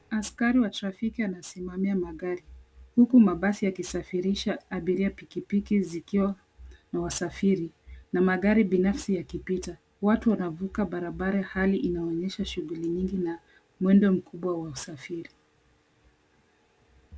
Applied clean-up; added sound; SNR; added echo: none; none; none; none.